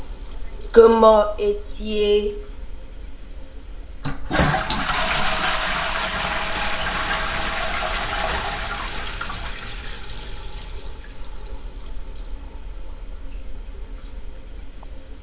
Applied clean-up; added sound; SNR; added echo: none; Toilet flush; 1 dB; none.